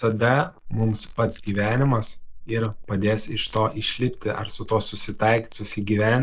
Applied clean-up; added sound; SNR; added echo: neural mask model Resemble Enhance denoiser.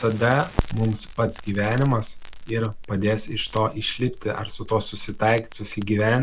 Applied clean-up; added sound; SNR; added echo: none; Crackle; 10 dB; none.